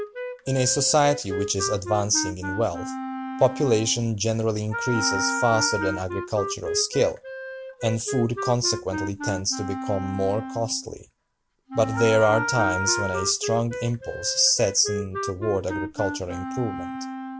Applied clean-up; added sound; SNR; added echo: none; Wind instrument, woodwind instrument + Wind instrument, woodwind instrument; 6 dB; none.